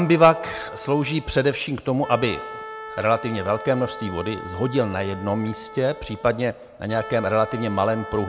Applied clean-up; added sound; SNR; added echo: none; Wind instrument, woodwind instrument; 14 dB; none.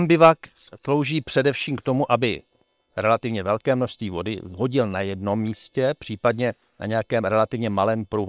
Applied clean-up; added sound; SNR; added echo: neural separator model SepFormer WHAM!.